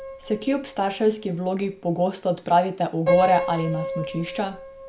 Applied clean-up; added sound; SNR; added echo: none; Piano; 7 dB; none.